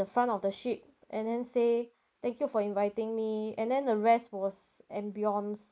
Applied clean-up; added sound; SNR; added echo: neural mask model Resemble Enhance denoiser.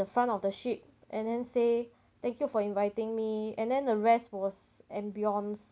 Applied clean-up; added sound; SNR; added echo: none; none; none; none.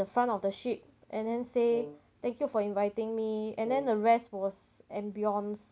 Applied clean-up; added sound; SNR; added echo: none; Brass instrument; 16 dB; none.